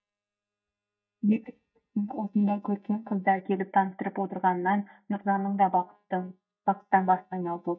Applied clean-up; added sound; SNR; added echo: neural mask model DeepFilterNet 3.